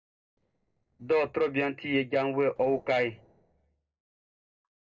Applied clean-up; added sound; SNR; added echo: neural separator model SepFormer DNS4.